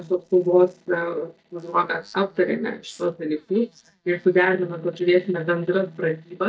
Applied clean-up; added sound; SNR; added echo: neural mask model DeepFilterNet 3.